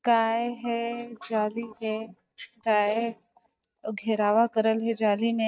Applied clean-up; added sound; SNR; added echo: neural mask model DeepFilterNet 3.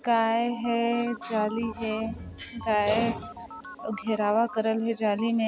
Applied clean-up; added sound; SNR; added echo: none; Telephone; 16 dB; none.